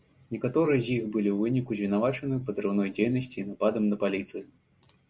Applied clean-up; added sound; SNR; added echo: none; none; none; none.